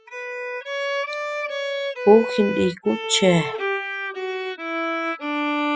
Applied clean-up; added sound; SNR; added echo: classical method spectral subtraction.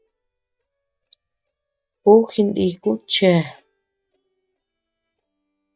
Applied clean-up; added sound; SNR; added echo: neural mask model DeepFilterNet 3.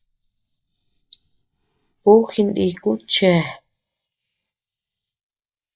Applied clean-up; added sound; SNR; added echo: neural mask model Resemble Enhance denoiser.